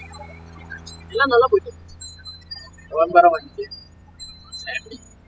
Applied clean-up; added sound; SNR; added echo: classical method spectral subtraction.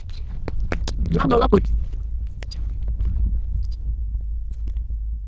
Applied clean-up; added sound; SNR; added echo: neural diffusion model UNIVERSE++.